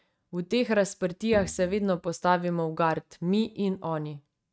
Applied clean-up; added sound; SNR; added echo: neural mask model RNNoise.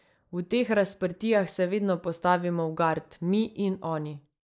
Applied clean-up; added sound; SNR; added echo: neural mask model Resemble Enhance denoiser.